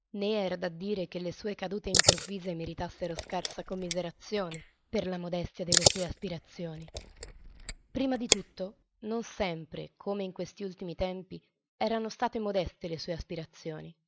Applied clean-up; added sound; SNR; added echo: neural mask model Resemble Enhance denoiser.